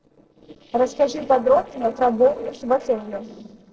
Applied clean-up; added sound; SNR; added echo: neural separator model SepFormer DNS4.